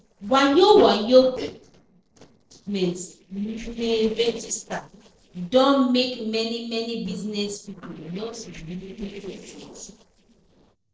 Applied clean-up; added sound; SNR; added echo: neural separator model SepFormer DNS4.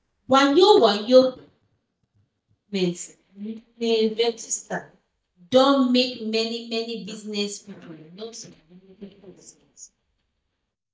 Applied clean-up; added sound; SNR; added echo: neural mask model DeepFilterNet 3.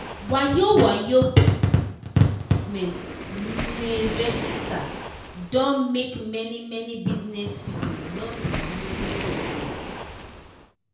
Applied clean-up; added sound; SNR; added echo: none; Waves, surf; 10 dB; reverberation time 0.5 s.